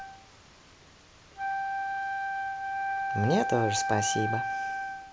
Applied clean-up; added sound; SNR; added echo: none; Wind instrument, woodwind instrument; -1 dB; none.